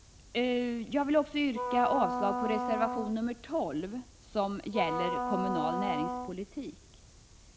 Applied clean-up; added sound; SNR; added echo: none; Wind instrument, woodwind instrument; 3 dB; none.